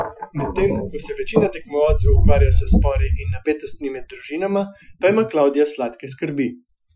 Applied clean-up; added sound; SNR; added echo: classical method Wiener filter.